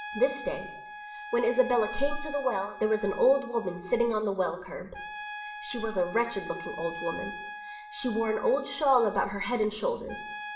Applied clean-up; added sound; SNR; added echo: none; Trumpet; 12 dB; reverberation time 0.7 s.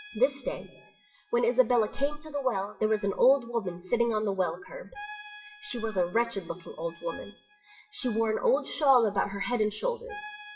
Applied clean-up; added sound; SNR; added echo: classical method WPE with log-MMSE.